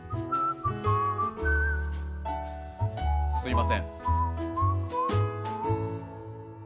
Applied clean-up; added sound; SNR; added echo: none; none; none; none.